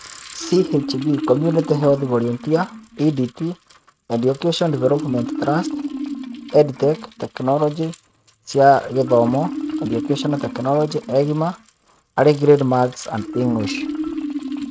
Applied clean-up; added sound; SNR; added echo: neural mask model RNNoise.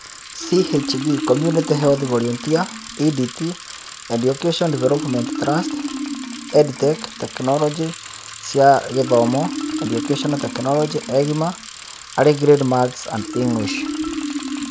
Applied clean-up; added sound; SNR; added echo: none; Marimba, xylophone + Bicycle; 8 dB; none.